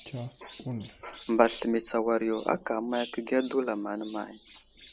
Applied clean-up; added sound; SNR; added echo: none; Clock; 16 dB; none.